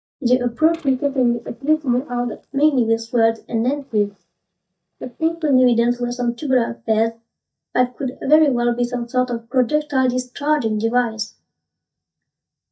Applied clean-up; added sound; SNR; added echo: neural mask model DeepFilterNet 3.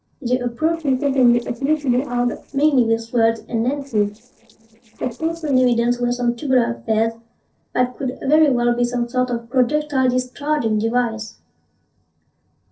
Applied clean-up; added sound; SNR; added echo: neural separator model SepFormer DNS4.